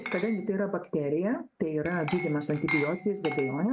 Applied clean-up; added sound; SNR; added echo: none; Glass; 10 dB; none.